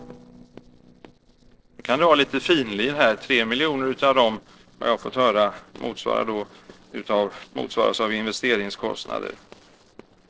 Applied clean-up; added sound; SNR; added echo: neural separator model SepFormer DNS4.